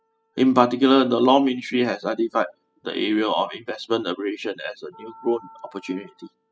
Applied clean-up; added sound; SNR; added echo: classical method spectral subtraction.